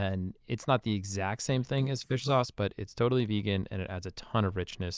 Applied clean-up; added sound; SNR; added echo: neural mask model Resemble Enhance denoiser.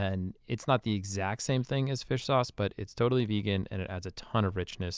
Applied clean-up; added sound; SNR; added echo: none; none; none; none.